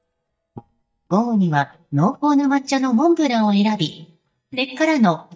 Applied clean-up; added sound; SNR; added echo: neural mask model DeepFilterNet 3.